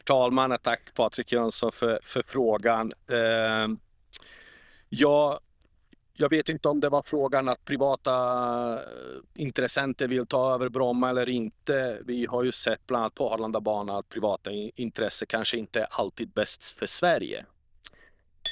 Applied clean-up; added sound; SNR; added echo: neural diffusion model UNIVERSE++.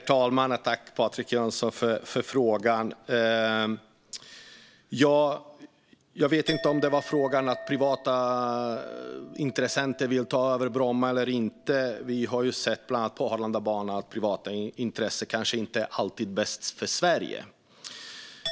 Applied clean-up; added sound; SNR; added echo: none; Chink, clink; 19 dB; none.